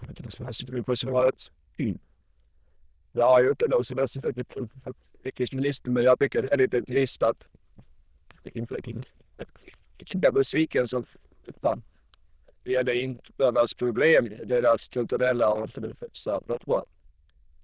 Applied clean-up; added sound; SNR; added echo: neural diffusion model UNIVERSE++.